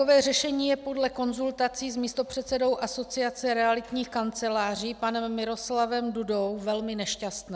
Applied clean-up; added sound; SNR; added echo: none; none; none; none.